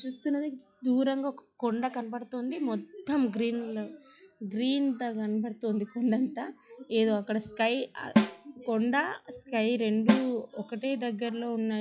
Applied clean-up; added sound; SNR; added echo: classical method log-MMSE.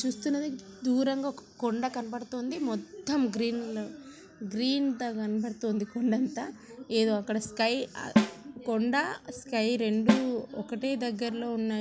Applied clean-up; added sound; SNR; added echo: none; Snare drum; 1 dB; none.